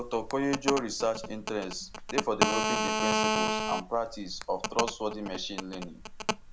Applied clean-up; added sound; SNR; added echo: none; Telephone; -1 dB; none.